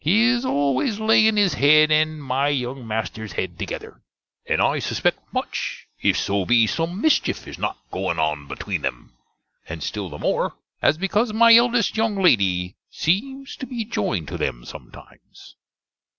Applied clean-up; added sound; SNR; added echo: none; none; none; none.